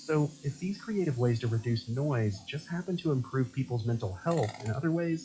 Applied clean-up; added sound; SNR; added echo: classical method log-MMSE.